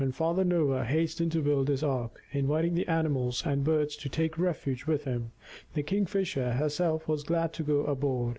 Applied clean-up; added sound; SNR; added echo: none; none; none; none.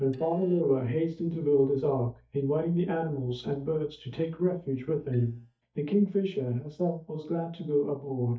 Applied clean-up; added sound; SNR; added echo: neural mask model DeepFilterNet 3.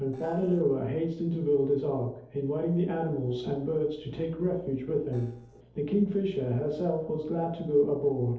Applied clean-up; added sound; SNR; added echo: neural separator model SepFormer DNS4.